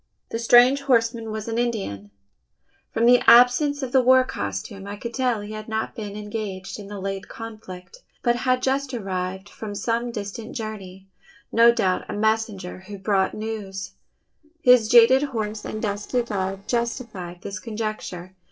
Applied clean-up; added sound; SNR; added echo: neural separator model SepFormer DNS4.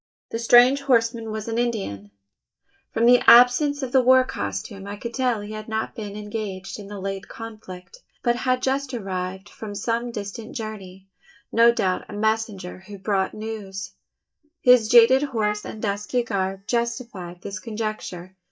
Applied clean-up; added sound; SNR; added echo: neural mask model DeepFilterNet 3.